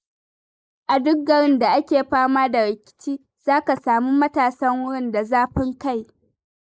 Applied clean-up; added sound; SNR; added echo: neural mask model Resemble Enhance denoiser.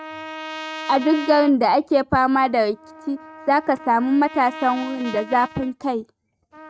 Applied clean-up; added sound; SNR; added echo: neural mask model RNNoise.